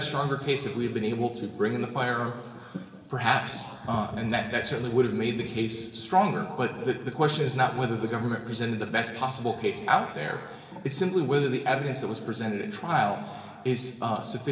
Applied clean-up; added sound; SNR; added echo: none; none; none; reverberation time 1.7 s.